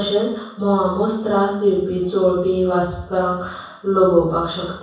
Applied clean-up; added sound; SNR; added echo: none; none; none; reverberation time 0.7 s.